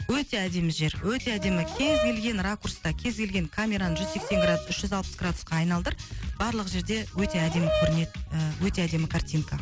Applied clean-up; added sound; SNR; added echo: none; Brass instrument; 4 dB; none.